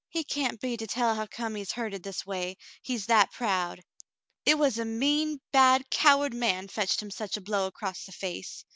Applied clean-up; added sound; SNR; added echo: none; none; none; none.